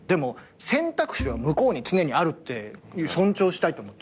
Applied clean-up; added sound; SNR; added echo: none; Bowed string instrument; 12 dB; none.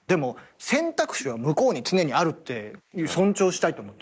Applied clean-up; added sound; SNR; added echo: neural mask model Resemble Enhance denoiser.